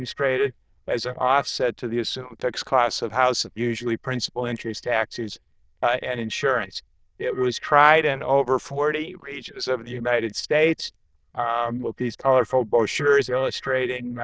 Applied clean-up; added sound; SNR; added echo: neural diffusion model UNIVERSE++.